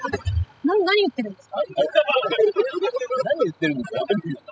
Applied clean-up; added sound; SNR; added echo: classical method spectral subtraction.